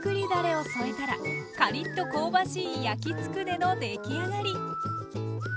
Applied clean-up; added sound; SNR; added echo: none; Piano; 11 dB; none.